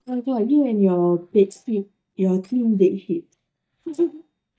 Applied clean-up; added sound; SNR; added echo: neural mask model DeepFilterNet 3.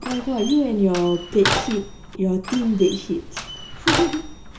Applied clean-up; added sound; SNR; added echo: none; Slam; 7 dB; reverberation time 0.5 s.